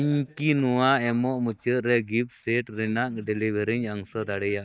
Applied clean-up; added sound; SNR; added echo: neural mask model DeepFilterNet 3.